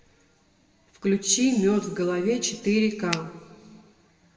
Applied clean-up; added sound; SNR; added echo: none; Finger snapping; 8 dB; reverberation time 1.4 s.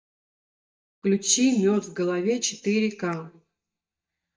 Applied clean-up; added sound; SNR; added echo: neural mask model DeepFilterNet 3.